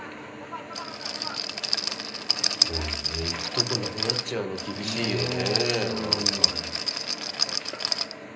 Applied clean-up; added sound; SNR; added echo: none; Rattle; -3 dB; reverberation time 0.5 s.